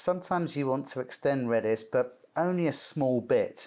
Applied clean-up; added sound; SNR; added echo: none; none; none; none.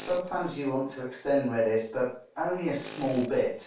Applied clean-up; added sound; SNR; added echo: none; Tools; 20 dB; reverberation time 0.3 s.